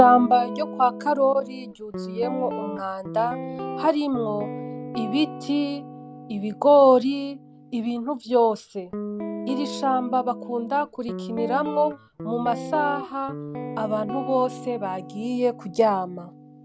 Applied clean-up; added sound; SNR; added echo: none; Guitar; 11 dB; none.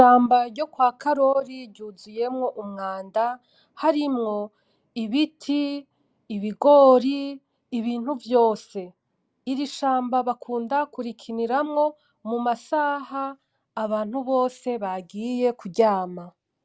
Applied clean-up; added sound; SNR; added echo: none; none; none; none.